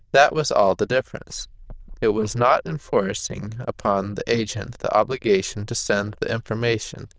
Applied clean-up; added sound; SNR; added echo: neural diffusion model UNIVERSE++.